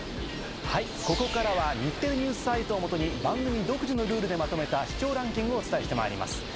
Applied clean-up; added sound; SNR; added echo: none; Bird; 7 dB; none.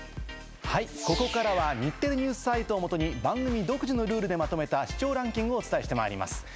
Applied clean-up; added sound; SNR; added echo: none; none; none; none.